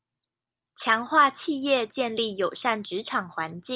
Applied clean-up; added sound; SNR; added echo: none; none; none; none.